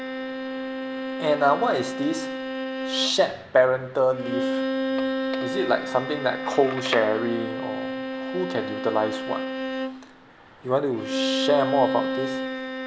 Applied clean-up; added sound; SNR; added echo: none; Bowed string instrument; 3 dB; none.